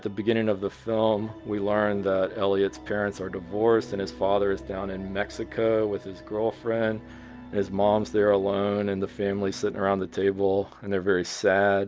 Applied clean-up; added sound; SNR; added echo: none; none; none; none.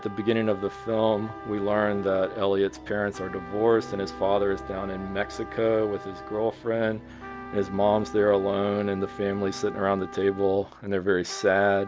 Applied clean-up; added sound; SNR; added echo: none; Trumpet; 16 dB; none.